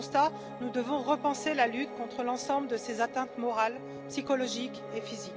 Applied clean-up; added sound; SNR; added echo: none; Piano; 10 dB; none.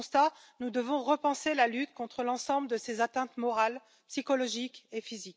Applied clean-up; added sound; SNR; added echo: none; none; none; none.